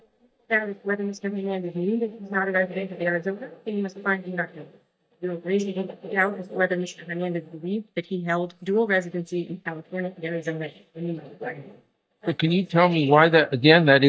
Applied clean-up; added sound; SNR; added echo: neural mask model DeepFilterNet 3.